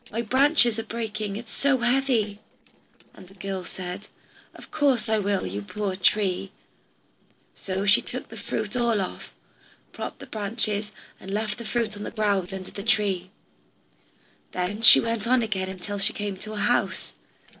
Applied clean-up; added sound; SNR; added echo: neural separator model SepFormer DNS4.